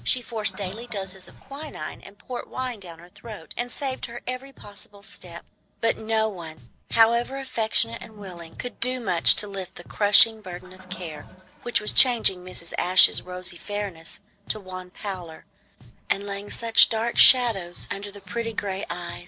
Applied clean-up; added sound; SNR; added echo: none; Drum + Toilet flush; 19 dB; none.